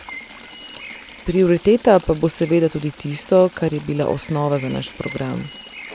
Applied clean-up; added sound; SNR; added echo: none; Stream / Trickle, dribble + Bird; 18 dB; none.